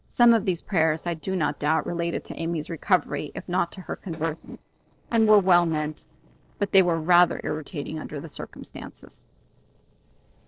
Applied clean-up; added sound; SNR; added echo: neural separator model SepFormer DNS4.